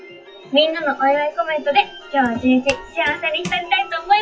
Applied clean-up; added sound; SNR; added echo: classical method WPE with log-MMSE.